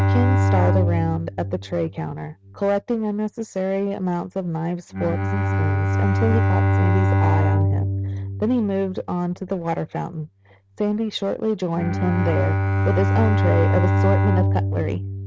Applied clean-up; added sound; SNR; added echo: neural mask model RNNoise.